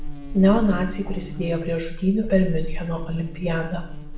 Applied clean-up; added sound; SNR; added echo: none; Buzz; 5 dB; reverberation time 0.7 s.